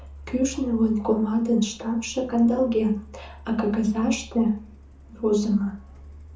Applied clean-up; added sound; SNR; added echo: none; Truck; 19 dB; reverberation time 0.6 s.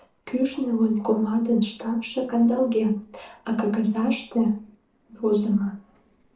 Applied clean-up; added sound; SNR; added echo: neural separator model SepFormer DNS4.